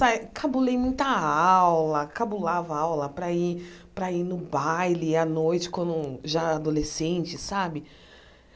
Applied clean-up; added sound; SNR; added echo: none; none; none; none.